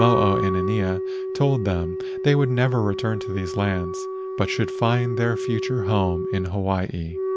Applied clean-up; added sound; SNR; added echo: none; Wind instrument, woodwind instrument; 4 dB; none.